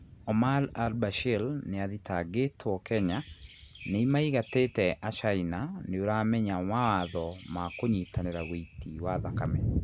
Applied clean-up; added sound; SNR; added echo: none; Chirp, tweet; 20 dB; none.